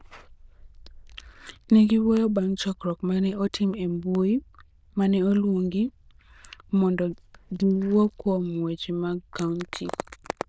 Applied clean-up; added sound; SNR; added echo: neural diffusion model UNIVERSE++.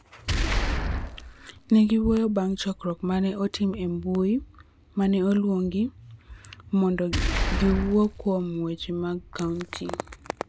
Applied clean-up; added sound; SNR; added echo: none; Boom; 4 dB; none.